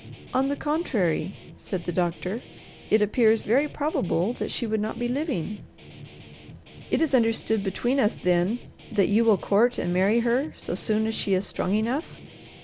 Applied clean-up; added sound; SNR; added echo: none; Guitar; 19 dB; none.